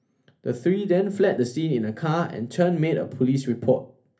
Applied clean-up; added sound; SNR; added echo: none; none; none; reverberation time 0.3 s.